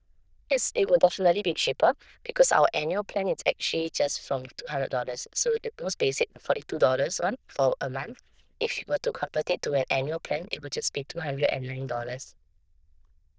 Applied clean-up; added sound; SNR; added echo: neural diffusion model UNIVERSE++.